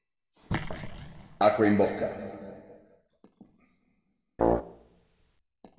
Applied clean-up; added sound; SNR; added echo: none; Brass instrument; -2 dB; reverberation time 2.0 s.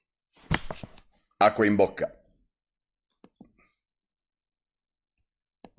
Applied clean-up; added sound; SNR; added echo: none; none; none; none.